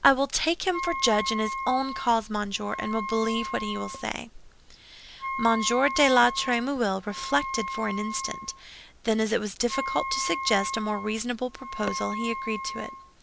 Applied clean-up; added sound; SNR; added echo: none; Wind instrument, woodwind instrument; 8 dB; none.